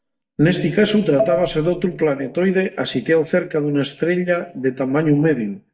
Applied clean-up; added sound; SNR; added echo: neural mask model DeepFilterNet 3.